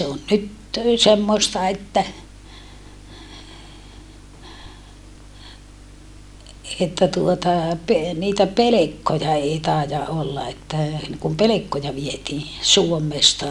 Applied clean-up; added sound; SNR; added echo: none; none; none; none.